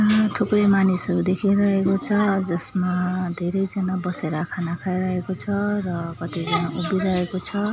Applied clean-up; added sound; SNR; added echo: none; none; none; none.